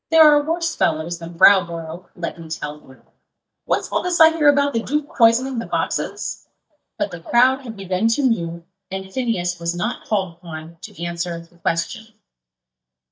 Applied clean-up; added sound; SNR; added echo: neural mask model DeepFilterNet 3.